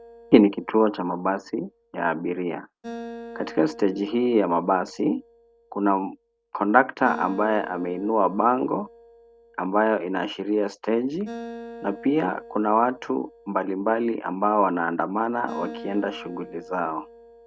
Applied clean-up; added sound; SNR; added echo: none; Acoustic guitar; 18 dB; none.